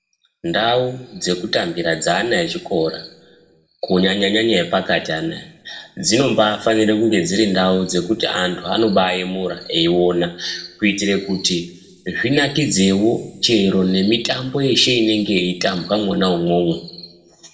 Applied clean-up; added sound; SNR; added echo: none; none; none; reverberation time 0.9 s.